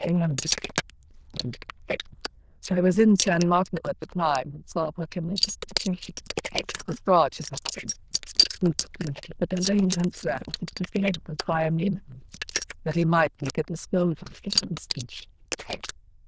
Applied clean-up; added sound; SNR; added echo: neural diffusion model UNIVERSE++.